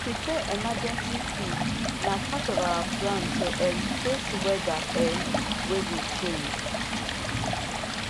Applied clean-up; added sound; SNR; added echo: none; Stream; -3 dB; none.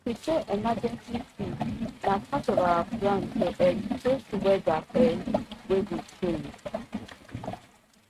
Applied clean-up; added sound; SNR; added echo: neural mask model RNNoise.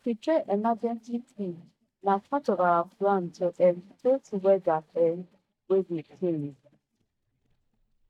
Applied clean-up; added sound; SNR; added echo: neural mask model DeepFilterNet 3.